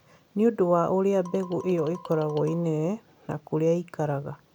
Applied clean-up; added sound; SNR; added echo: none; Marimba, xylophone; 19 dB; none.